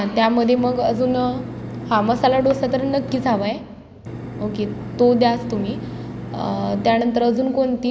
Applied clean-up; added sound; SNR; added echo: none; Engine; 11 dB; none.